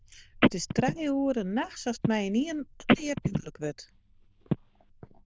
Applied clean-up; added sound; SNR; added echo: neural diffusion model UNIVERSE++.